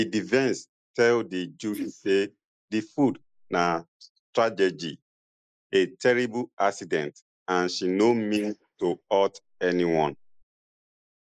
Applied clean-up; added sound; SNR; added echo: neural mask model Resemble Enhance denoiser.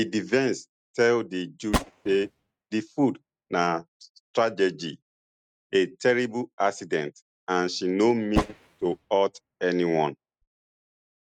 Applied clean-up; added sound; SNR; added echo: neural mask model RNNoise.